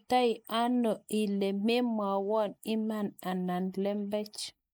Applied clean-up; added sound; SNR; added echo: neural mask model Resemble Enhance denoiser.